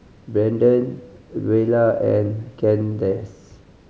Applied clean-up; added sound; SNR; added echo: none; none; none; none.